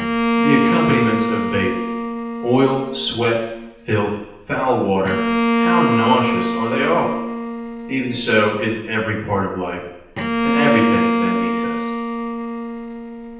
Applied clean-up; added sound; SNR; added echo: none; Bowed string instrument; 0 dB; reverberation time 0.9 s.